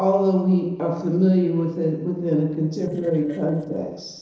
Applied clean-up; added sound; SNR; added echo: neural separator model SepFormer DNS4.